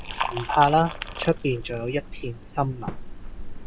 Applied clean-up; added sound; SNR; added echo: none; Liquid; 7 dB; none.